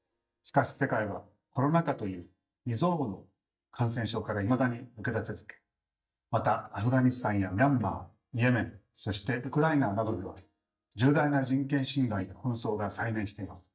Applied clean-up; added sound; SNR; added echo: neural mask model DeepFilterNet 3.